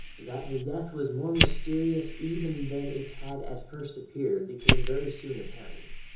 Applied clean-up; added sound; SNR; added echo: none; Fire; -2 dB; reverberation time 0.6 s.